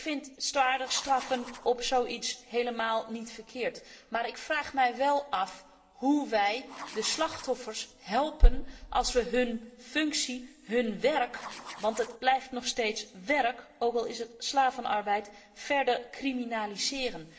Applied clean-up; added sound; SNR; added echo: none; Writing; 17 dB; reverberation time 1.8 s.